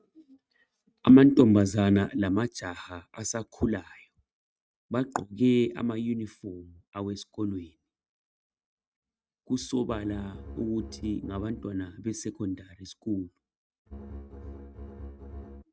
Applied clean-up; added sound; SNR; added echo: neural mask model RNNoise.